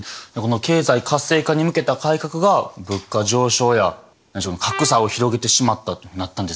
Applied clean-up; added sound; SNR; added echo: none; Trumpet; 14 dB; none.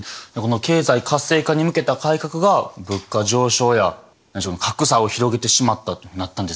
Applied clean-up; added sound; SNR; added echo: none; none; none; none.